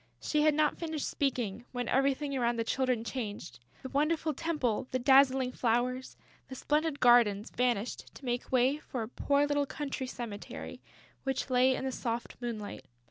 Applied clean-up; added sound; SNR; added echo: none; none; none; none.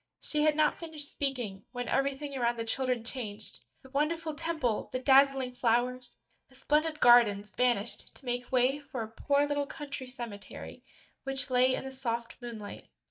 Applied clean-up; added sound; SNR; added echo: neural mask model DeepFilterNet 3.